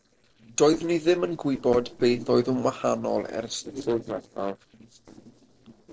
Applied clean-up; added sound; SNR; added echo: neural separator model SepFormer DNS4.